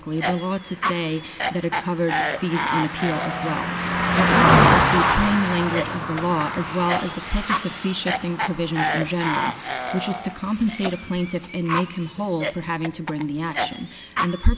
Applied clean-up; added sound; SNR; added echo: none; Cough + Car passing by; -1 dB; none.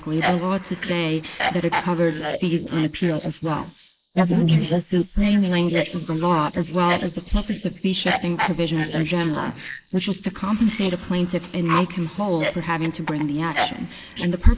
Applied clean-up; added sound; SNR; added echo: neural mask model Resemble Enhance denoiser.